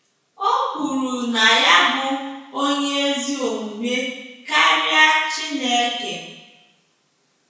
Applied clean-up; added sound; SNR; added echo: none; none; none; reverberation time 1.0 s.